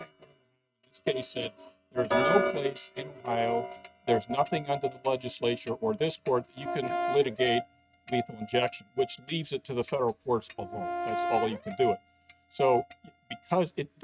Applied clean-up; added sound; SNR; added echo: neural mask model RNNoise.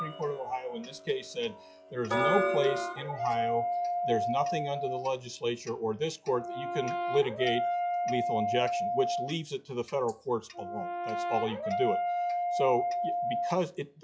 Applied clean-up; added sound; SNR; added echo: classical method log-MMSE.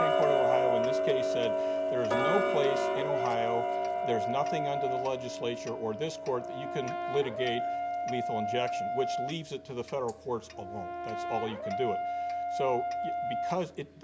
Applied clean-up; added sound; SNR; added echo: none; Tick-tock + Brass instrument; -3 dB; none.